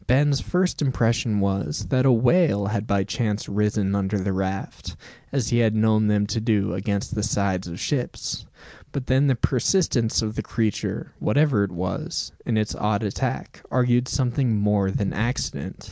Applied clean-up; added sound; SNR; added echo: none; none; none; none.